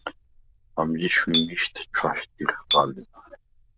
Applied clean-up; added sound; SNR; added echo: neural diffusion model UNIVERSE++.